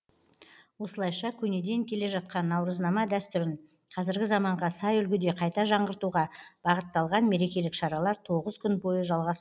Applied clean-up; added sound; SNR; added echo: none; none; none; none.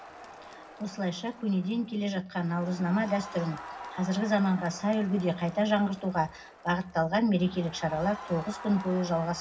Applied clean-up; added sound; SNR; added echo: none; Crowd; 16 dB; reverberation time 0.4 s.